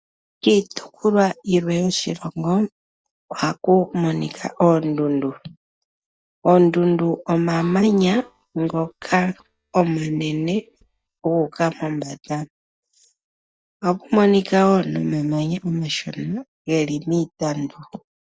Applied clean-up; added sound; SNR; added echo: neural mask model DeepFilterNet 3.